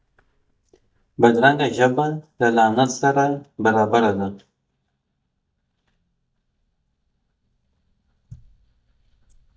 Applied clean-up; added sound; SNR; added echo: neural mask model DeepFilterNet 3.